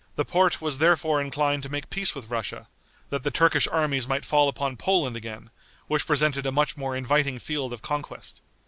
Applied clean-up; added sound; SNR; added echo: none; none; none; none.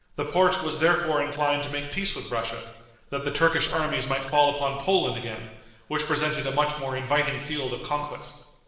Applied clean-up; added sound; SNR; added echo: neural separator model SepFormer DNS4.